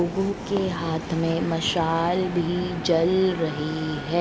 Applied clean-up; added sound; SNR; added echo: none; Train; 11 dB; none.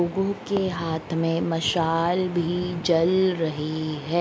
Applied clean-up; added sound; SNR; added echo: none; none; none; none.